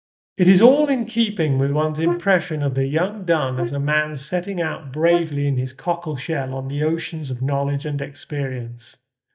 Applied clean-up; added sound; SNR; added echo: neural mask model DeepFilterNet 3.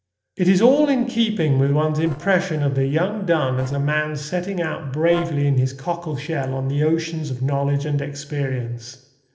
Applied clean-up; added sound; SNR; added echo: neural separator model SepFormer DNS4.